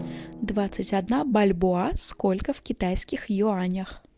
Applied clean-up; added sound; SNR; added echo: none; Drum; 20 dB; none.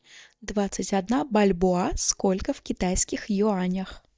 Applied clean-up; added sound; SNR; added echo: neural mask model DeepFilterNet 3.